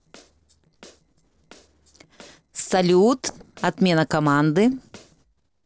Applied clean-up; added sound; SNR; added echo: neural separator model SepFormer DNS4.